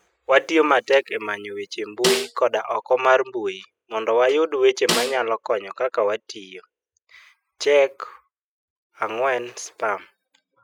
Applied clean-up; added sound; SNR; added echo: classical method spectral subtraction.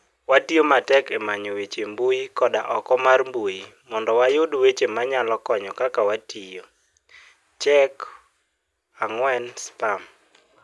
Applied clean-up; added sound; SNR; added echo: none; none; none; none.